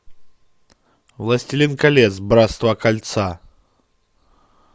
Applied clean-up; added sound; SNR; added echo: none; none; none; none.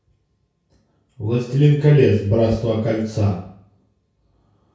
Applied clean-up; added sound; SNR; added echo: none; none; none; reverberation time 0.5 s.